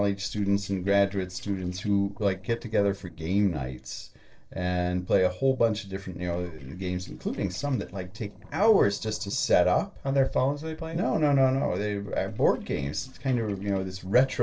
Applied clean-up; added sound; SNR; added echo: neural separator model SepFormer DNS4.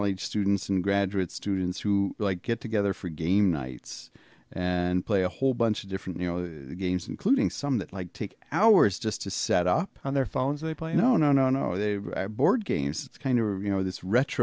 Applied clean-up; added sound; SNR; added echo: none; none; none; none.